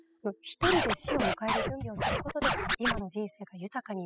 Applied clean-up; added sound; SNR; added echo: classical method spectral subtraction.